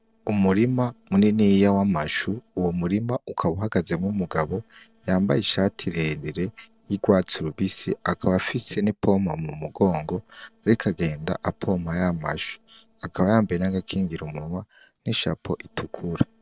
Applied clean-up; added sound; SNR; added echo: neural separator model SepFormer DNS4.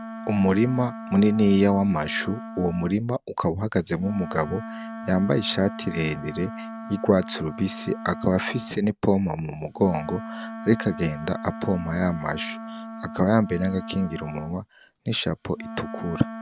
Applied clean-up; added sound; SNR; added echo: none; Wind instrument, woodwind instrument; 12 dB; none.